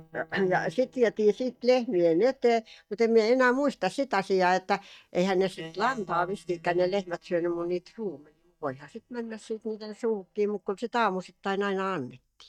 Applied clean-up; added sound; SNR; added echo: neural mask model DeepFilterNet 3.